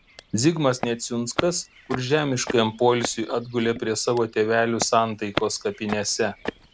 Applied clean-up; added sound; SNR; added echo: none; Walk, footsteps; 12 dB; none.